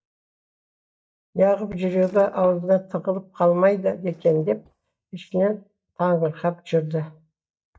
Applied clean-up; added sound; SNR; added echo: neural mask model DeepFilterNet 3.